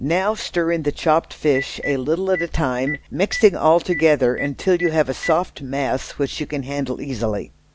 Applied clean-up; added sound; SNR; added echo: none; Telephone; 15 dB; none.